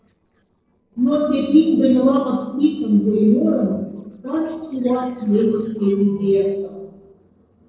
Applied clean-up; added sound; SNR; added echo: neural separator model SepFormer DNS4.